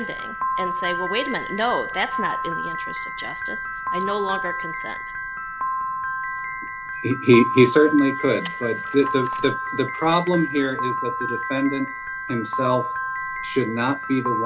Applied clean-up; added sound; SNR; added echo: none; Piano; 4 dB; none.